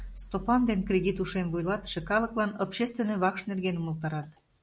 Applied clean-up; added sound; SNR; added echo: none; none; none; none.